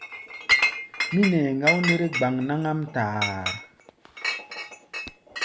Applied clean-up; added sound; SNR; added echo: none; Chink, clink; 2 dB; none.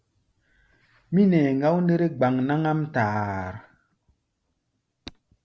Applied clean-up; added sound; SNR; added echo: none; none; none; none.